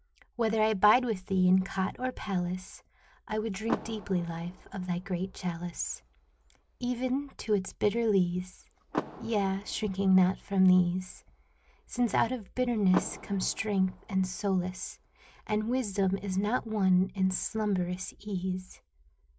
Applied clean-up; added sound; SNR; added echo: none; Car; 14 dB; none.